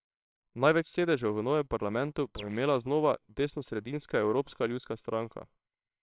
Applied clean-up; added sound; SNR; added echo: neural separator model SepFormer WHAMR!.